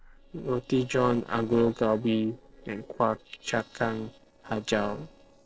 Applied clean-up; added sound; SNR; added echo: neural separator model SepFormer DNS4.